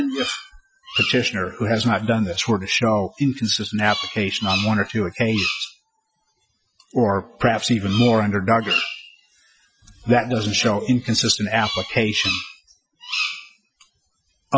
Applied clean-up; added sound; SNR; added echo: classical method Wiener filter.